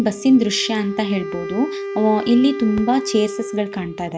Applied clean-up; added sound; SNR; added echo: none; Wind instrument, woodwind instrument; 10 dB; none.